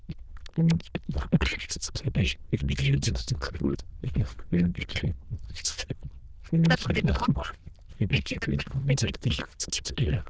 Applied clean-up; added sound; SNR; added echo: neural diffusion model UNIVERSE++.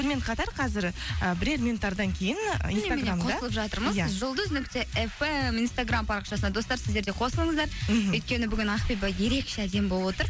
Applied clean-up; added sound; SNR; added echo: none; none; none; none.